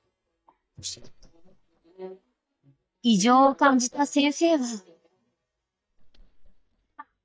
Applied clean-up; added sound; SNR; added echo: neural mask model DeepFilterNet 3.